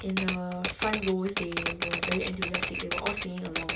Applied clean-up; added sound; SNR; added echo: none; Typewriter; -1 dB; reverberation time 0.2 s.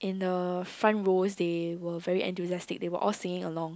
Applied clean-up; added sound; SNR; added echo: none; none; none; none.